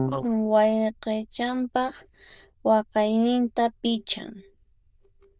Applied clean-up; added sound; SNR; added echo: neural diffusion model UNIVERSE++.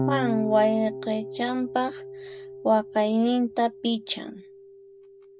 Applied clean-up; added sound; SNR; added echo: none; Electric guitar / Bass guitar; 9 dB; none.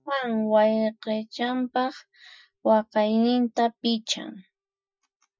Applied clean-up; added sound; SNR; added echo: classical method Wiener filter.